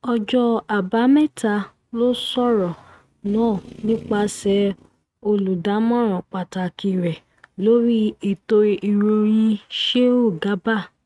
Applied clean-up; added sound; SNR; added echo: neural mask model RNNoise.